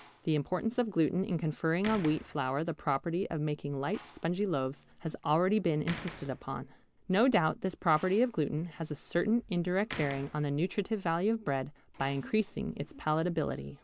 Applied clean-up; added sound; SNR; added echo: none; Slam; 20 dB; none.